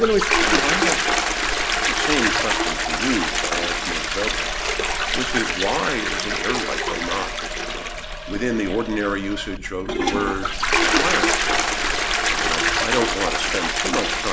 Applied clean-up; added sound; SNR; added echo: none; Toilet flush; -3 dB; none.